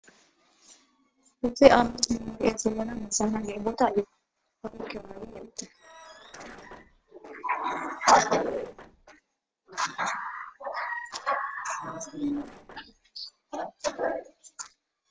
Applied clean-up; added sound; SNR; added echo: neural separator model SepFormer DNS4.